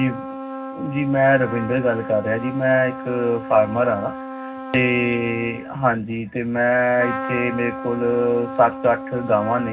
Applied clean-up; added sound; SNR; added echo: none; Trumpet; 10 dB; reverberation time 0.4 s.